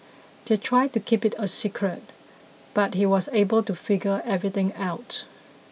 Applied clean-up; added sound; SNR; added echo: none; none; none; none.